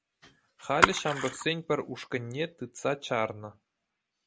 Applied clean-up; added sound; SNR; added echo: none; Splash, splatter; -2 dB; none.